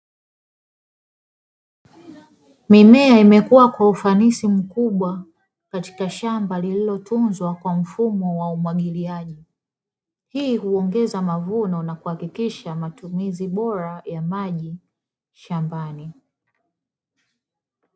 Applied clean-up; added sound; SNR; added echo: none; none; none; none.